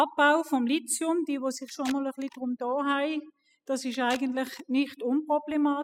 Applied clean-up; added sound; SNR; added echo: classical method spectral subtraction.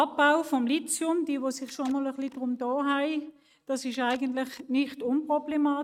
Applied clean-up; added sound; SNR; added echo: neural mask model RNNoise.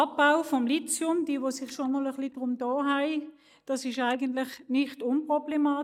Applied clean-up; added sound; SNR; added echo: neural mask model DeepFilterNet 3.